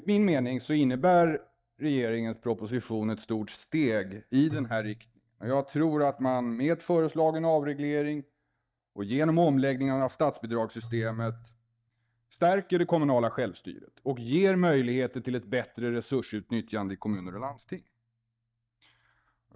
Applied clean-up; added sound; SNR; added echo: neural mask model DeepFilterNet 3.